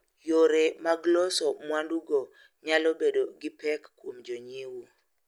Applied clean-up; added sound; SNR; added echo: none; none; none; none.